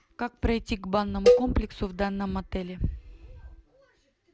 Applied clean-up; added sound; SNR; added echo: none; Cowbell; -4 dB; none.